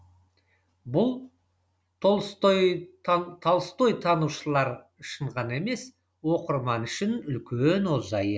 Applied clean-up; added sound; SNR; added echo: none; none; none; none.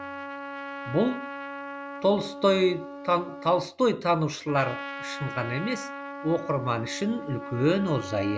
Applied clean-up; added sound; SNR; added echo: none; Trumpet; 10 dB; none.